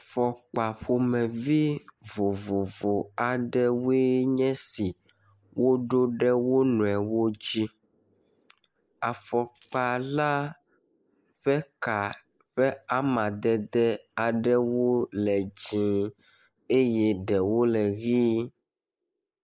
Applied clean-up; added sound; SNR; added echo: neural mask model Resemble Enhance denoiser.